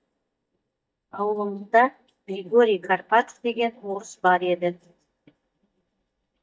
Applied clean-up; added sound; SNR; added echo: neural mask model DeepFilterNet 3.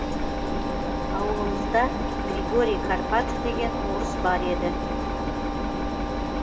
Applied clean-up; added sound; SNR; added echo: none; Engine; -3 dB; reverberation time 2.2 s.